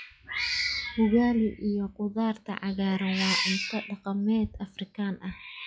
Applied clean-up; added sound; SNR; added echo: classical method log-MMSE.